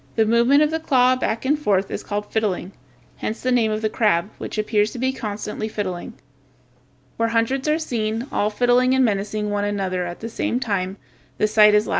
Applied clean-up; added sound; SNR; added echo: none; none; none; none.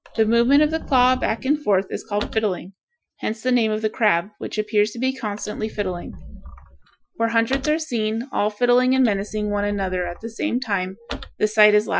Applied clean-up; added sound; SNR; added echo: classical method Wiener filter.